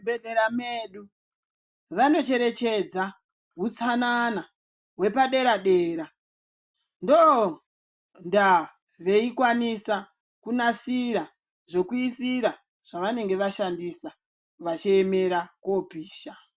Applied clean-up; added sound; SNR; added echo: none; none; none; none.